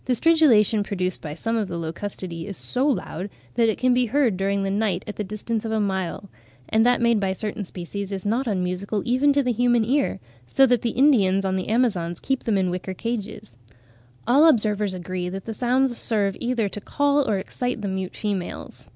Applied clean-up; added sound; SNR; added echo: none; none; none; none.